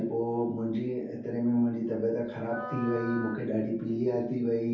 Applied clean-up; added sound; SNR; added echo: none; Wind instrument, woodwind instrument; 13 dB; reverberation time 0.6 s.